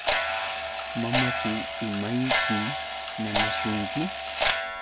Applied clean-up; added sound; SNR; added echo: none; Clock; -4 dB; none.